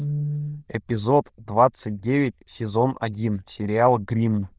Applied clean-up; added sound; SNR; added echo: neural diffusion model UNIVERSE++.